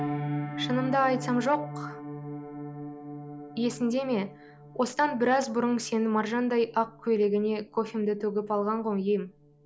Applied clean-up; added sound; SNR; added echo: none; Piano; 10 dB; none.